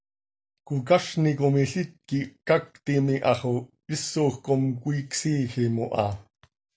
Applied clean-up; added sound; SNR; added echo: none; none; none; none.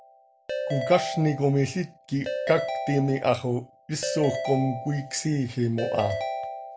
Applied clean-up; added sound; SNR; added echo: none; Ringtone / Keyboard (musical); 6 dB; none.